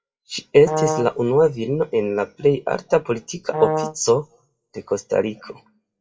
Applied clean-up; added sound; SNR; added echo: classical method WPE with log-MMSE.